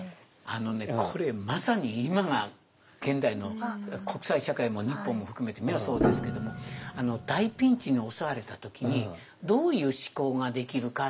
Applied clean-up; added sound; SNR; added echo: none; Piano; 3 dB; none.